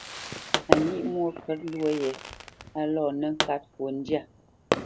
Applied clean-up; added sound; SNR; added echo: none; Explosion + Fireworks; 1 dB; none.